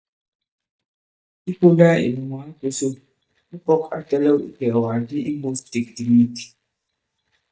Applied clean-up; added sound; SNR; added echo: neural mask model DeepFilterNet 3.